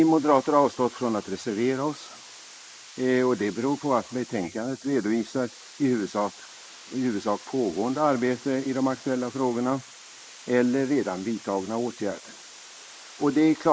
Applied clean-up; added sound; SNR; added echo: neural mask model Resemble Enhance denoiser.